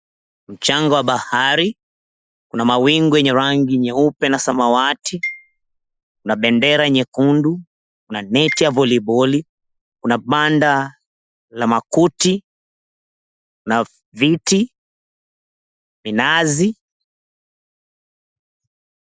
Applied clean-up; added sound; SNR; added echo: classical method Wiener filter.